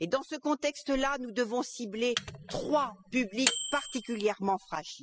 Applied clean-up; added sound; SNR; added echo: classical method spectral subtraction.